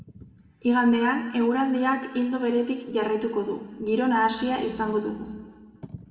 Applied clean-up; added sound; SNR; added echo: none; none; none; reverberation time 1.7 s.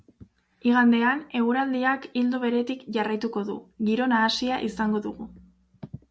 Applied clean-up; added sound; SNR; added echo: none; none; none; none.